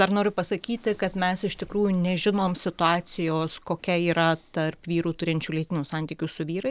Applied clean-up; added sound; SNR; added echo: none; none; none; none.